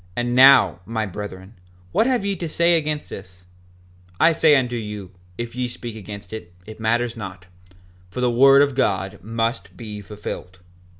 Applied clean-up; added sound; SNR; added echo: none; none; none; none.